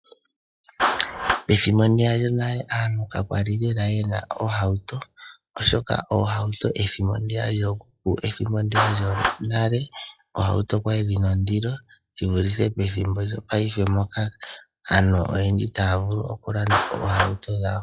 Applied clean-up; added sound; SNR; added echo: classical method log-MMSE.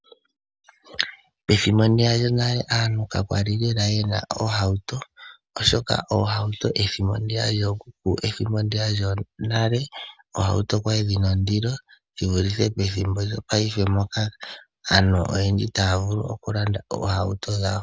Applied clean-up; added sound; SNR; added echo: none; none; none; none.